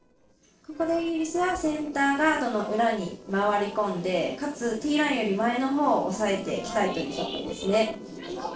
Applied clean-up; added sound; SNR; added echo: neural separator model SepFormer DNS4.